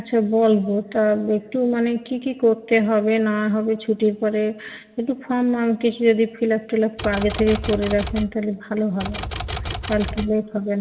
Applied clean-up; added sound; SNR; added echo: none; Typewriter; 7 dB; reverberation time 2.1 s.